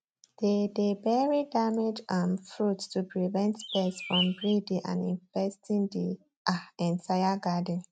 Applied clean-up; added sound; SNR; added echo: neural mask model RNNoise.